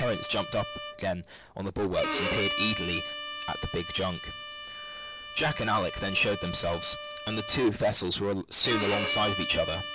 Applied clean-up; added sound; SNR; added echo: none; Bowed string instrument; 5 dB; none.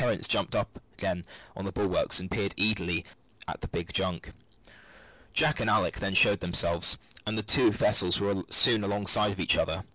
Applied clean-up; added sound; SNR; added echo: none; none; none; none.